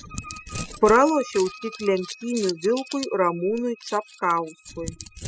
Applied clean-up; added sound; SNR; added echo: classical method spectral subtraction.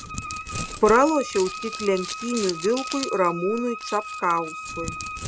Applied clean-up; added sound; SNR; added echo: none; Crumpling, crinkling + Wind instrument, woodwind instrument; 8 dB; none.